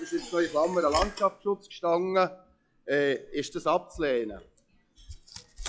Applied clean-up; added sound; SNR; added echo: classical method log-MMSE.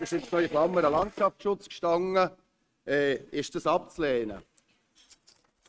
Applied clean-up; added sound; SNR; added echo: neural mask model RNNoise.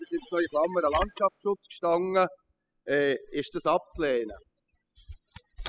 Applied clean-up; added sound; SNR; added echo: classical method spectral subtraction.